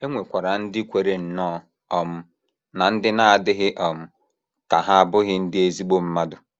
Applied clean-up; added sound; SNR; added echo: none; none; none; none.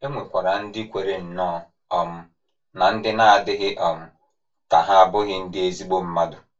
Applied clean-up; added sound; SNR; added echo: none; none; none; reverberation time 0.2 s.